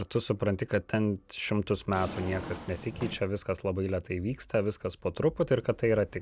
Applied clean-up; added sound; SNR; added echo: none; Drawer open or close; 12 dB; none.